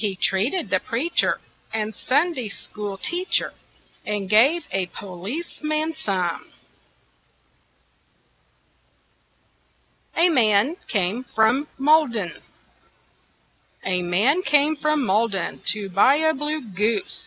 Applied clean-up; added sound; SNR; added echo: none; none; none; none.